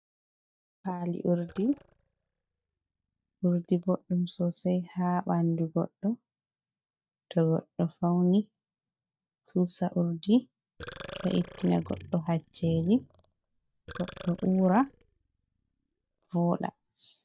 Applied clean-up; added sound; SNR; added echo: neural mask model DeepFilterNet 3.